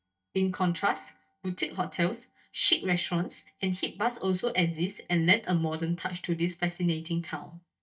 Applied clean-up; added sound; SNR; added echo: neural mask model DeepFilterNet 3.